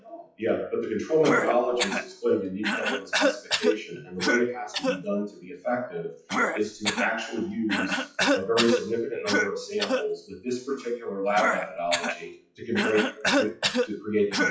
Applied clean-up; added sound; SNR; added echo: classical method WPE with log-MMSE.